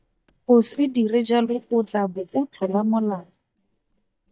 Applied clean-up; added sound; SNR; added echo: neural mask model DeepFilterNet 3.